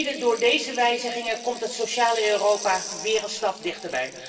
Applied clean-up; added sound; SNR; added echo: none; Rattle (instrument); 14 dB; reverberation time 2.3 s.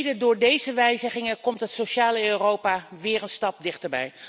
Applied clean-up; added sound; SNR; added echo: none; none; none; none.